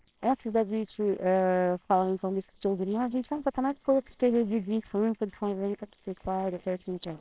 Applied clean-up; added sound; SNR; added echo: neural separator model SepFormer WHAMR!.